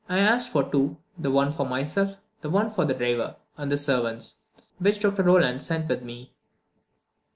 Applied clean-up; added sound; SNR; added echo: none; none; none; none.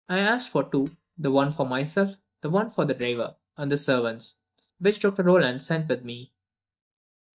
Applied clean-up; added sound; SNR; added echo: neural mask model DeepFilterNet 3.